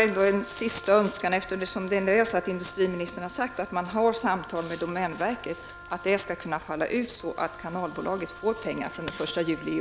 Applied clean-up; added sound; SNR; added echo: none; Wind instrument, woodwind instrument; 17 dB; none.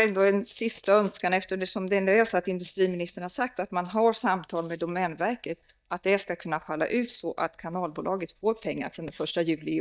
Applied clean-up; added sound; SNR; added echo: neural mask model DeepFilterNet 3.